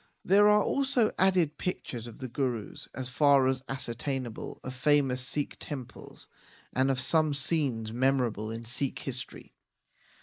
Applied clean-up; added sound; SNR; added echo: neural mask model Resemble Enhance denoiser.